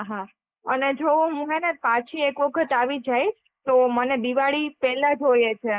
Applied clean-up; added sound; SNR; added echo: neural mask model Resemble Enhance denoiser.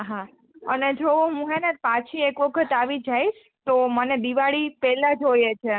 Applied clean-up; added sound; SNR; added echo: none; none; none; none.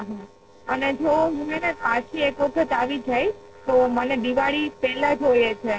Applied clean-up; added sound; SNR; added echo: neural separator model SepFormer DNS4.